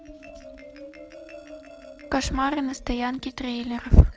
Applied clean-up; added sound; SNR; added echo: neural separator model SepFormer DNS4.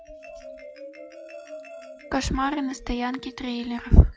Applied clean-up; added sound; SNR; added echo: classical method log-MMSE.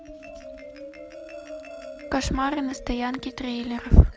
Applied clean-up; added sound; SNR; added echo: none; Marimba, xylophone; 16 dB; none.